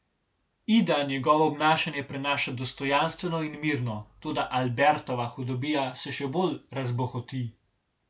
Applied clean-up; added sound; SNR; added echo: none; none; none; none.